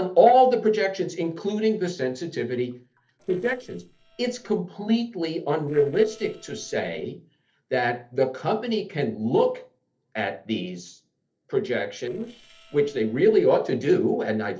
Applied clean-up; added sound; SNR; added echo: neural separator model SepFormer DNS4.